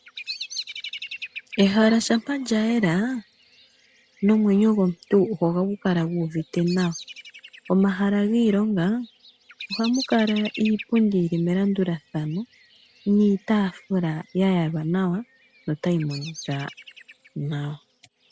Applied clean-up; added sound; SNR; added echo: none; Bird vocalization, bird call, bird song; 18 dB; none.